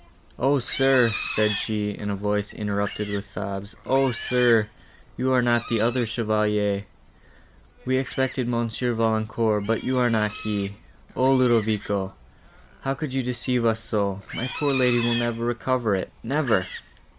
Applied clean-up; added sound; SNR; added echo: none; Livestock, farm animals, working animals; 14 dB; none.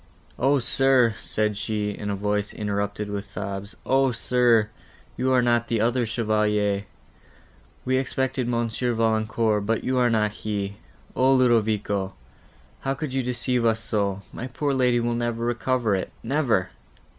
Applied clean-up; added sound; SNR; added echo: none; none; none; none.